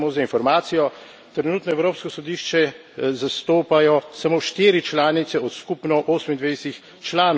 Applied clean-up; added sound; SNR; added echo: none; none; none; none.